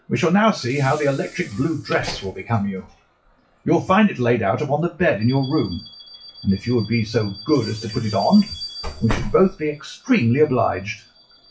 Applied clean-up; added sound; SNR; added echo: classical method WPE with log-MMSE.